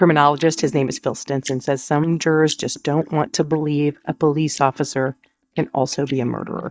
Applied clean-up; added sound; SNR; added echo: neural mask model DeepFilterNet 3.